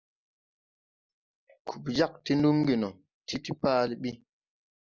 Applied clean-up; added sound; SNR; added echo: none; none; none; none.